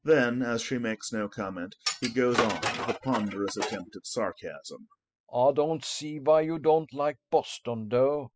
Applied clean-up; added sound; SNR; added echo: classical method spectral subtraction.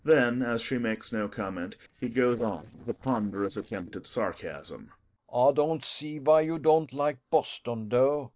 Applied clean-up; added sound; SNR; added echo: neural separator model SepFormer DNS4.